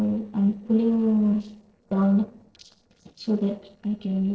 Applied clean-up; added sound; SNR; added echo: neural separator model SepFormer DNS4.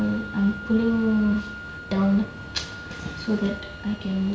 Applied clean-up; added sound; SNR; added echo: none; Wind instrument, woodwind instrument; 15 dB; none.